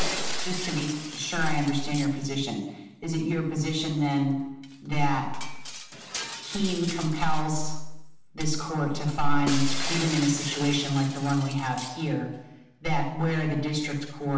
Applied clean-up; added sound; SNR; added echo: none; Shatter; 13 dB; reverberation time 0.8 s.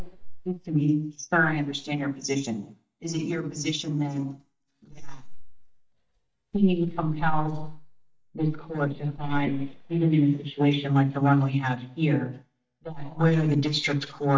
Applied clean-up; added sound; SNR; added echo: neural mask model DeepFilterNet 3.